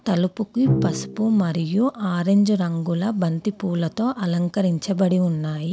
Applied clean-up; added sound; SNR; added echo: none; Bowed string instrument; 8 dB; none.